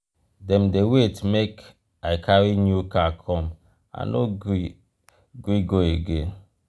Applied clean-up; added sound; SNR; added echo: none; none; none; none.